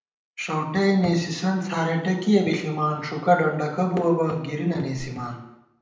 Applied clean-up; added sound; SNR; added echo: none; Whoosh, swoosh, swish; 19 dB; reverberation time 0.7 s.